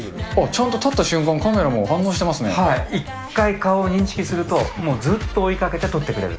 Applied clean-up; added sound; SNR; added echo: none; none; none; none.